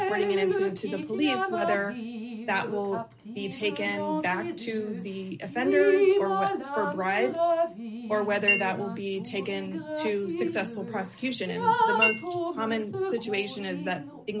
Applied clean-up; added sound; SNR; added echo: none; Drip + Chink, clink; -1 dB; none.